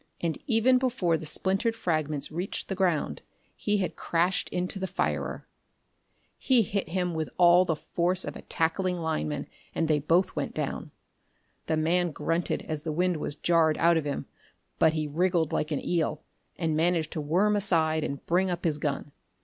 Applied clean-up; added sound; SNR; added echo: none; none; none; none.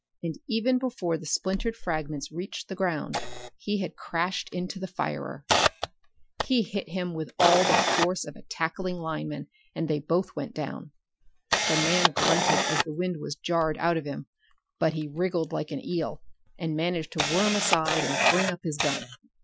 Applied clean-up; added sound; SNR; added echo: classical method Wiener filter.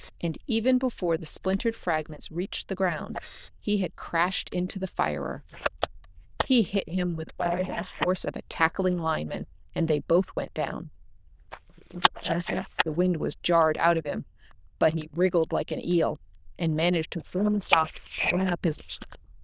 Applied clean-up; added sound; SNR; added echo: neural diffusion model UNIVERSE++.